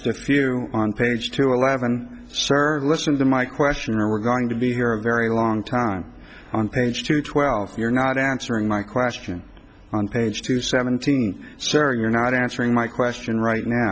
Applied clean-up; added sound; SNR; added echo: none; none; none; none.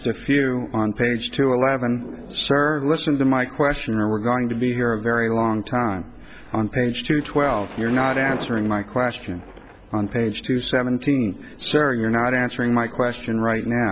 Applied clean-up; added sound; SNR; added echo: none; Thunder; 19 dB; none.